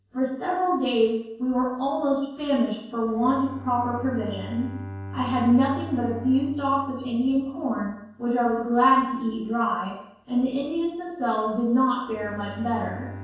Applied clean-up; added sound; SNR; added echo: none; Bowed string instrument; 16 dB; reverberation time 0.6 s.